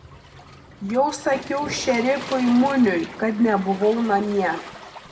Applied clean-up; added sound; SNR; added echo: none; Waves, surf; 15 dB; reverberation time 0.9 s.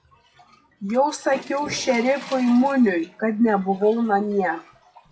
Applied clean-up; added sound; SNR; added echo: classical method WPE with log-MMSE.